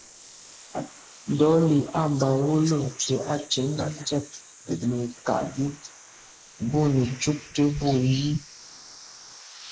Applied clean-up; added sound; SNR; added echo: neural mask model Resemble Enhance denoiser.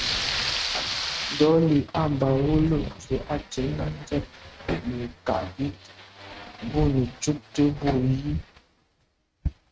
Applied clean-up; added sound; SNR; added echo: neural mask model RNNoise.